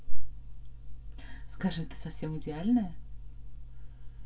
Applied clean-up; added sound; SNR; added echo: none; none; none; reverberation time 0.1 s.